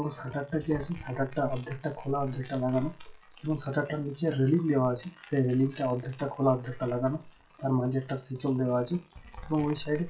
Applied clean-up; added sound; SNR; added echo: classical method WPE with log-MMSE.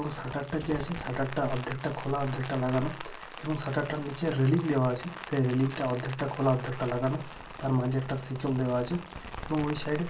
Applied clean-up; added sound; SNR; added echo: none; Rain; 11 dB; reverberation time 0.3 s.